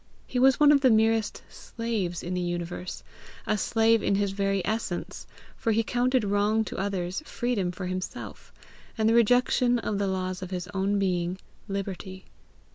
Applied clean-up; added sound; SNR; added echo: none; none; none; none.